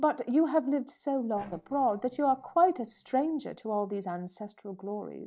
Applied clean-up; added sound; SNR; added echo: neural separator model SepFormer DNS4.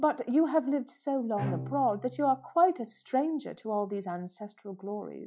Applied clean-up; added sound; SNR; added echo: classical method log-MMSE.